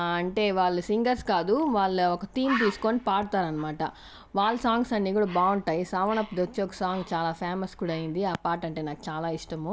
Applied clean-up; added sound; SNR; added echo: none; Bird; 16 dB; none.